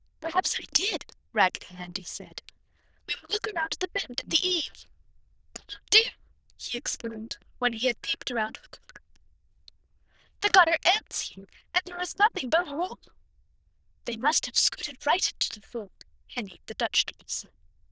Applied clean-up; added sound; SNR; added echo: neural diffusion model UNIVERSE++.